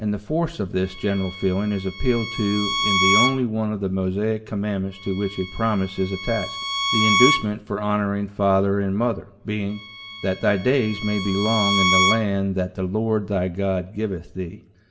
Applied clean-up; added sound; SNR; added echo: none; Bowed string instrument; 3 dB; reverberation time 0.6 s.